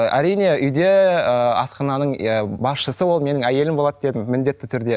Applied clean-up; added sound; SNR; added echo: none; none; none; none.